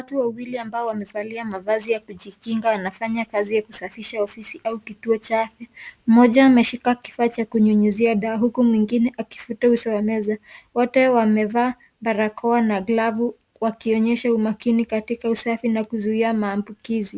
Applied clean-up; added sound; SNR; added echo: none; none; none; none.